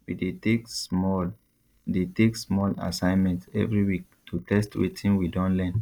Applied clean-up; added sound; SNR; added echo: neural mask model Resemble Enhance denoiser.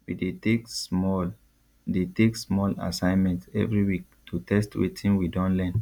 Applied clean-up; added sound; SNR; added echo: none; none; none; none.